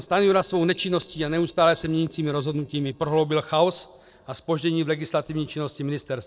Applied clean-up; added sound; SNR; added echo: neural separator model SepFormer DNS4.